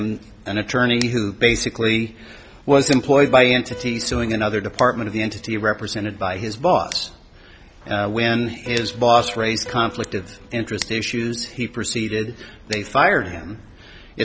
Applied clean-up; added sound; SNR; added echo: none; Scissors + Piano; 19 dB; none.